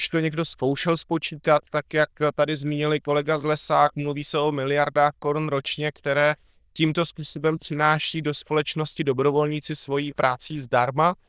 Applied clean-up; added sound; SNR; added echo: neural diffusion model UNIVERSE++.